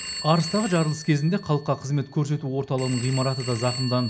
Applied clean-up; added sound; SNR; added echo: none; Telephone; 11 dB; none.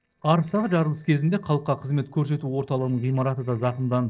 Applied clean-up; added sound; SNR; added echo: neural separator model SepFormer DNS4.